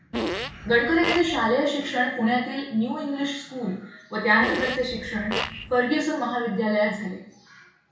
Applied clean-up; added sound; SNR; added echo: none; Fart; 6 dB; reverberation time 0.5 s.